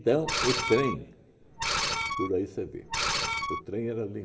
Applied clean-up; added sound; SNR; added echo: none; Screech; 1 dB; reverberation time 1.3 s.